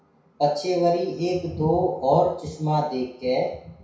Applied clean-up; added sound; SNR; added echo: none; none; none; reverberation time 0.6 s.